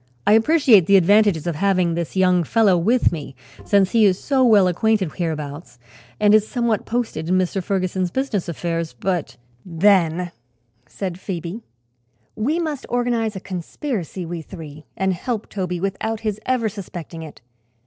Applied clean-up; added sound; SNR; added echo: neural separator model SepFormer DNS4.